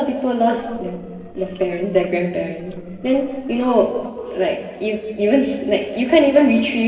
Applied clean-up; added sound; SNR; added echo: neural separator model SepFormer DNS4.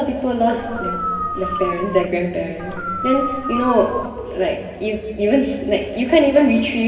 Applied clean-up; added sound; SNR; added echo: none; Dog; 6 dB; reverberation time 2.5 s.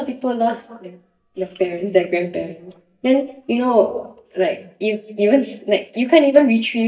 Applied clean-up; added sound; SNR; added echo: neural mask model DeepFilterNet 3.